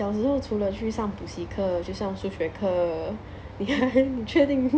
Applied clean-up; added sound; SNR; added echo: none; none; none; none.